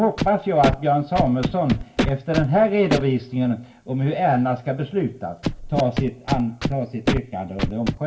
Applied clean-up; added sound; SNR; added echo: none; Scratching (performance technique); 6 dB; reverberation time 0.2 s.